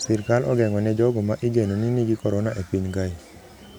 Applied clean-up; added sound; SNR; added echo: none; none; none; none.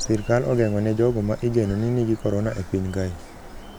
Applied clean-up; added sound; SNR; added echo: none; Bird vocalization, bird call, bird song; 15 dB; none.